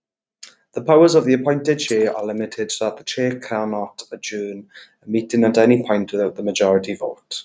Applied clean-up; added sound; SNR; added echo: neural mask model RNNoise.